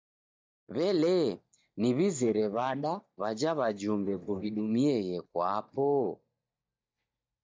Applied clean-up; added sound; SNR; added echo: neural mask model DeepFilterNet 3.